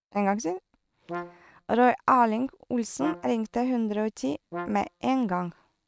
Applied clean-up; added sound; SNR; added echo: neural mask model RNNoise.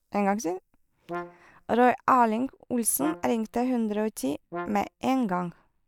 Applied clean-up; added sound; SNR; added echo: neural mask model DeepFilterNet 3.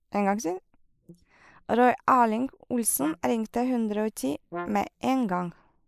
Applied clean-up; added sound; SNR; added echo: neural mask model Resemble Enhance denoiser.